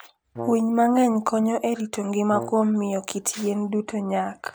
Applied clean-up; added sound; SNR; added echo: none; Brass instrument; 16 dB; none.